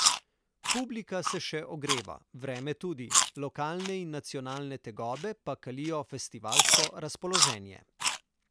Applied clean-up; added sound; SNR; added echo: none; Chewing, mastication; -5 dB; none.